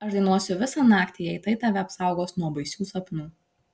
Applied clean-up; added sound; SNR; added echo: none; none; none; none.